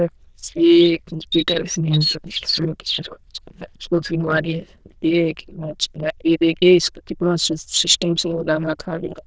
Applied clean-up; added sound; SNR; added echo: neural diffusion model UNIVERSE++.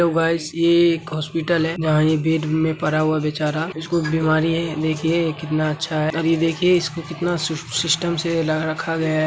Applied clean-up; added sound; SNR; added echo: none; none; none; none.